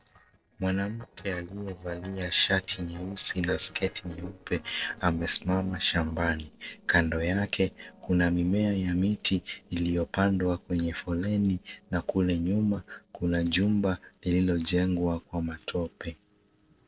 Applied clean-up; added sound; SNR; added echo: neural separator model SepFormer DNS4.